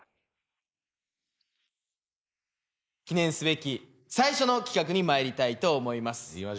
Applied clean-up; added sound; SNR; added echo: neural mask model Resemble Enhance denoiser.